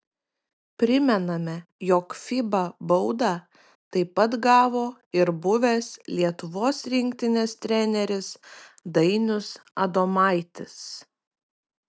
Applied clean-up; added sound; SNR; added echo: none; none; none; none.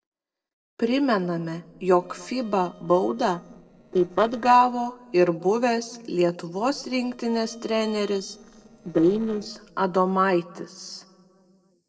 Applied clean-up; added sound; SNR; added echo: neural separator model SepFormer DNS4.